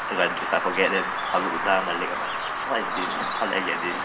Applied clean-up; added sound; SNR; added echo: none; Bird vocalization, bird call, bird song; 1 dB; reverberation time 0.4 s.